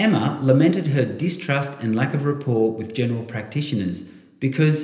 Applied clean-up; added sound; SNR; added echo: none; none; none; reverberation time 1.4 s.